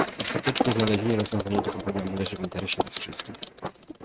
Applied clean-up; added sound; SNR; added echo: neural mask model RNNoise.